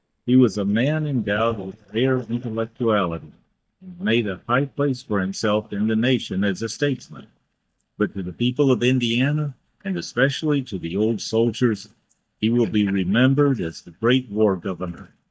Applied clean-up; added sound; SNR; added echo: neural mask model DeepFilterNet 3.